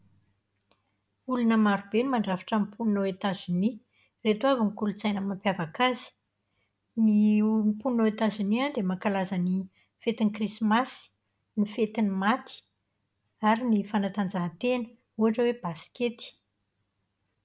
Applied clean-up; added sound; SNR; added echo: none; none; none; none.